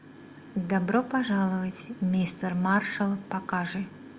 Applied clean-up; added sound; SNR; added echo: none; none; none; none.